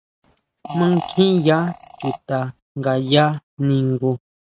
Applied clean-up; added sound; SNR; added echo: neural mask model RNNoise.